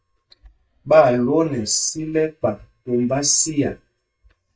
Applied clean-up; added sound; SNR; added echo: neural mask model DeepFilterNet 3.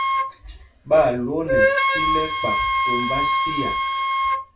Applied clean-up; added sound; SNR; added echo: none; Wind instrument, woodwind instrument; -3 dB; reverberation time 0.2 s.